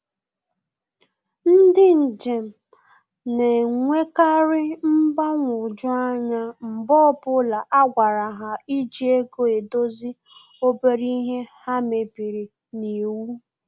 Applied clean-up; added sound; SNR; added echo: none; none; none; none.